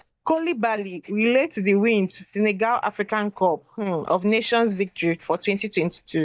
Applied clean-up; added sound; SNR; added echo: neural mask model DeepFilterNet 3.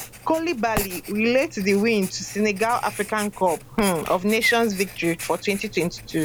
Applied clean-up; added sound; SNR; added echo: none; Writing; 13 dB; none.